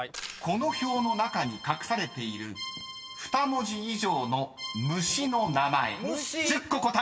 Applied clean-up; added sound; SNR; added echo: none; Accordion; 13 dB; none.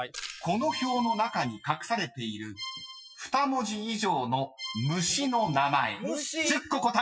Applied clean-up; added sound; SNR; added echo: classical method Wiener filter.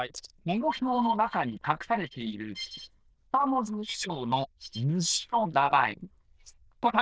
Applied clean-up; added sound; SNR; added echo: neural diffusion model UNIVERSE++.